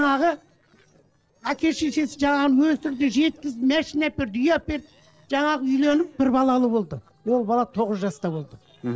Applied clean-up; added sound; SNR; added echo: neural separator model SepFormer DNS4.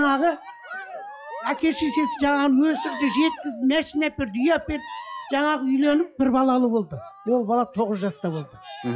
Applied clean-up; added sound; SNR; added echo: classical method log-MMSE.